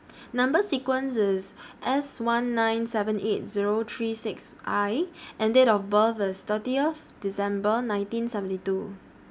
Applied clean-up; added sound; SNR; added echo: none; none; none; none.